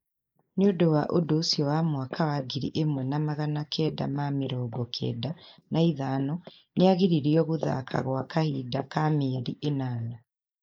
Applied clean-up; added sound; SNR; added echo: neural mask model Resemble Enhance denoiser.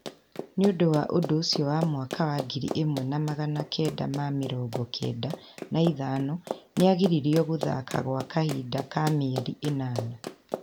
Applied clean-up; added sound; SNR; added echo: none; Run; 11 dB; none.